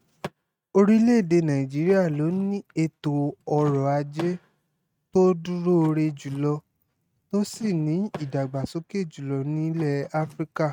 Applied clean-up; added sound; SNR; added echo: neural mask model RNNoise.